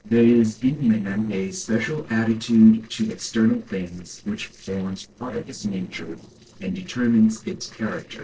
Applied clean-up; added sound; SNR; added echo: neural separator model SepFormer DNS4.